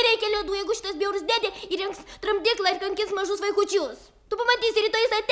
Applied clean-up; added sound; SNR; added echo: none; none; none; none.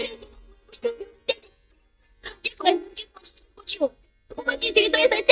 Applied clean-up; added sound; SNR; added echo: neural mask model DeepFilterNet 3.